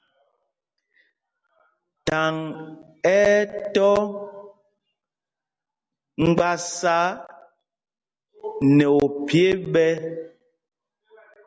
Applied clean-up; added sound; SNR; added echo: none; none; none; none.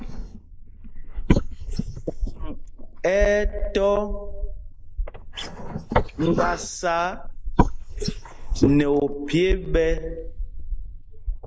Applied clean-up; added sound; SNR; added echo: neural mask model Resemble Enhance denoiser.